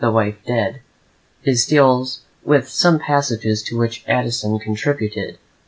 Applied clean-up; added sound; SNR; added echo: none; none; none; none.